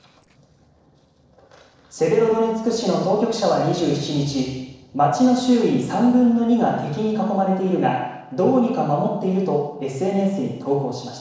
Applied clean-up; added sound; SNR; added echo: neural separator model SepFormer DNS4.